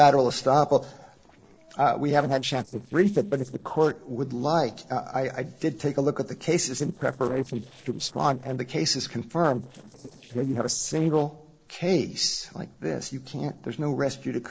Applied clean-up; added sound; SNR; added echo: neural separator model SepFormer DNS4.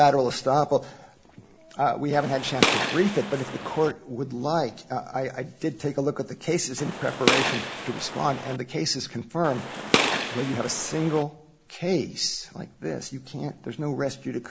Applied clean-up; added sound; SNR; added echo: none; Gunshot, gunfire; 1 dB; none.